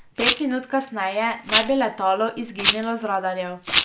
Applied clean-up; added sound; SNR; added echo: none; Rattle; 3 dB; none.